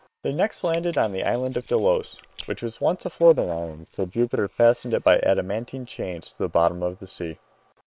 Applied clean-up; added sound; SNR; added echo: neural separator model SepFormer WHAM!.